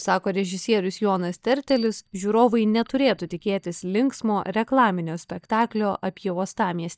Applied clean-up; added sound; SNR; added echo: neural mask model DeepFilterNet 3.